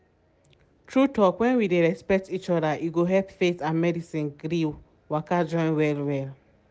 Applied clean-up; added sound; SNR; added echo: none; none; none; none.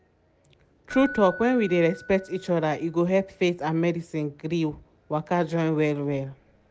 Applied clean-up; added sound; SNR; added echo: none; Keyboard (musical); 19 dB; none.